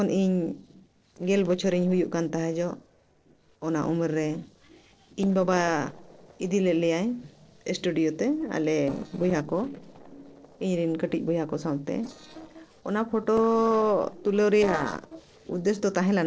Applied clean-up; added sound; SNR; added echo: neural separator model SepFormer DNS4.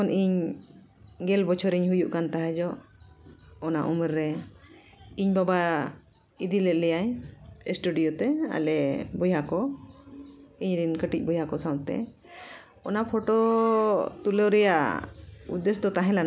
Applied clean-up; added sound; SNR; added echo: none; none; none; none.